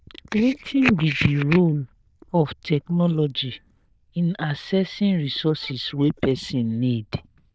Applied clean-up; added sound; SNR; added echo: neural diffusion model UNIVERSE++.